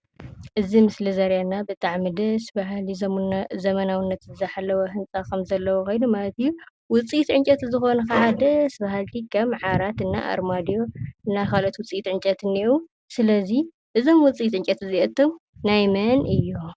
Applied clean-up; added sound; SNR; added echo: none; none; none; none.